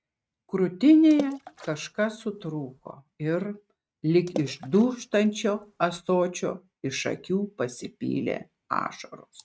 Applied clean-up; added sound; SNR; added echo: neural mask model RNNoise.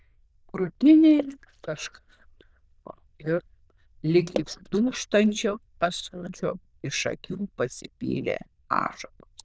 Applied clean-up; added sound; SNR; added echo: neural diffusion model UNIVERSE++.